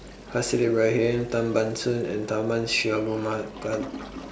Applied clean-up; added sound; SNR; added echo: none; Toilet flush; 18 dB; none.